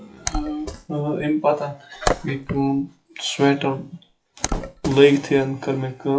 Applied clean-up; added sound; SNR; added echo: classical method log-MMSE.